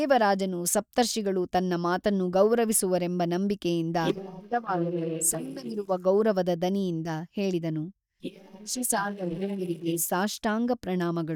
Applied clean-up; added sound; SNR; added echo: neural mask model DeepFilterNet 3.